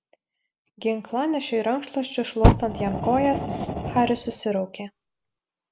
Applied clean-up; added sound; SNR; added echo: none; Fire; -1 dB; none.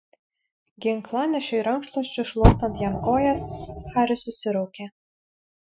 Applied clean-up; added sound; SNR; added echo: classical method Wiener filter.